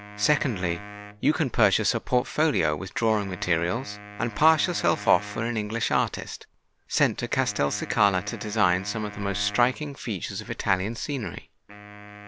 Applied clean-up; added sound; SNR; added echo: none; Wind instrument, woodwind instrument; 17 dB; none.